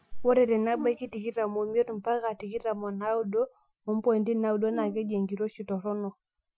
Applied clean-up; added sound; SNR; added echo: classical method Wiener filter.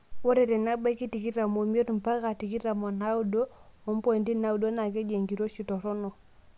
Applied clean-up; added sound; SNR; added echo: none; none; none; none.